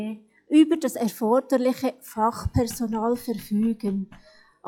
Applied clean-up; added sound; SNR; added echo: classical method log-MMSE.